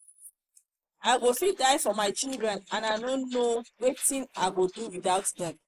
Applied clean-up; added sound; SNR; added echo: neural mask model Resemble Enhance denoiser.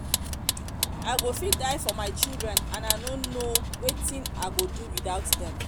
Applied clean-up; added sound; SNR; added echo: none; Vehicle; -4 dB; none.